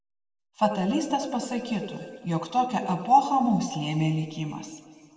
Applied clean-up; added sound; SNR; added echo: none; Keyboard (musical); 19 dB; reverberation time 2.1 s.